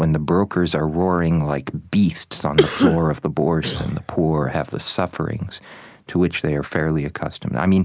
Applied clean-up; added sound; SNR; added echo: none; Cough; 2 dB; none.